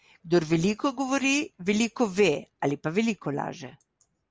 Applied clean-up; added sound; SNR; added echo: none; none; none; none.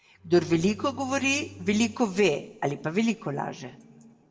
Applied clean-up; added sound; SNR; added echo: none; Bowed string instrument; 20 dB; reverberation time 1.6 s.